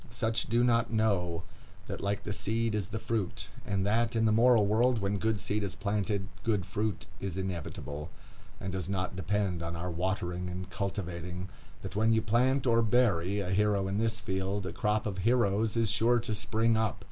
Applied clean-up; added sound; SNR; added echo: none; none; none; none.